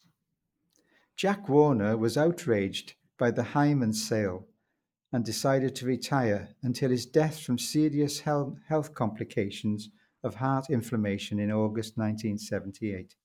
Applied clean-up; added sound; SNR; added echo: neural mask model Resemble Enhance denoiser.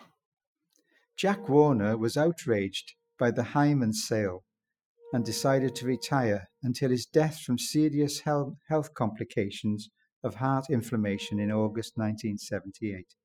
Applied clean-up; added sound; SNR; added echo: classical method spectral subtraction.